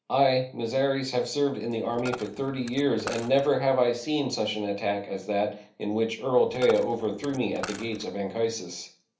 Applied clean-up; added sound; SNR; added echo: none; Coin (dropping); 16 dB; reverberation time 0.3 s.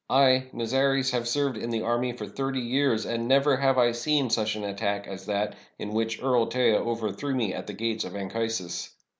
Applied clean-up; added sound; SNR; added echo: none; none; none; none.